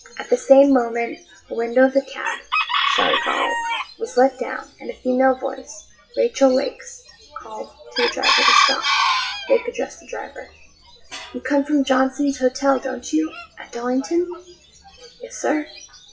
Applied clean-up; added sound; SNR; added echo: classical method WPE with log-MMSE.